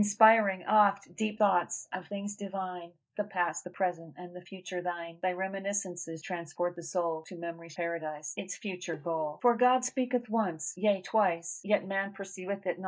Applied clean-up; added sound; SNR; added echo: neural mask model DeepFilterNet 3.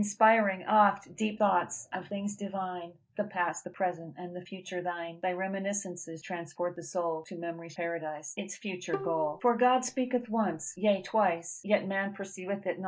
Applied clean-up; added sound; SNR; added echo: none; Bowed string instrument; 12 dB; none.